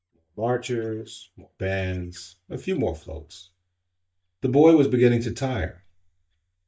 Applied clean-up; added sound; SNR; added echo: neural mask model DeepFilterNet 3.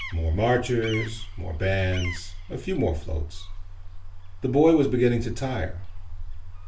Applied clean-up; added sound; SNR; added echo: none; Bird vocalization, bird call, bird song; 19 dB; reverberation time 0.3 s.